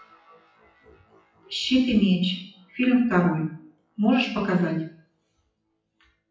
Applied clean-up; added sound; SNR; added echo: classical method WPE with log-MMSE.